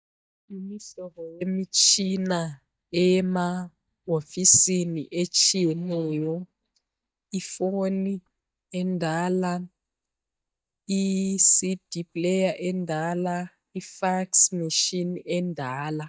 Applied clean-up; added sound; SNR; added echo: neural mask model DeepFilterNet 3.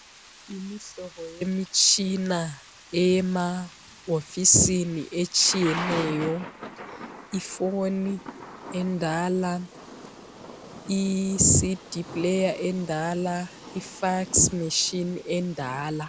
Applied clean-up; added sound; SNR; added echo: none; Thunder / Rain; 15 dB; none.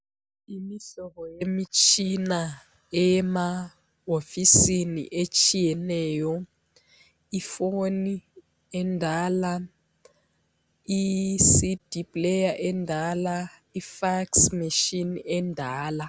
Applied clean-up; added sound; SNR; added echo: none; none; none; none.